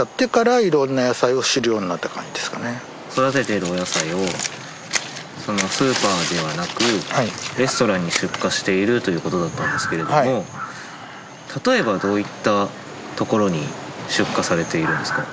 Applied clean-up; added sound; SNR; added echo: none; none; none; none.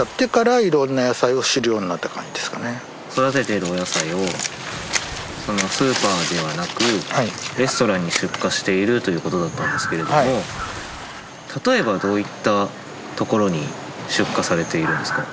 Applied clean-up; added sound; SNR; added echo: none; Bathtub (filling or washing) / Splash, splatter; 19 dB; none.